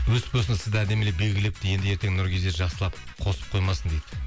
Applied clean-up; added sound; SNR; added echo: none; Walk, footsteps; 19 dB; none.